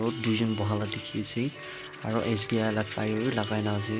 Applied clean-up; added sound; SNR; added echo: none; Printer; 9 dB; none.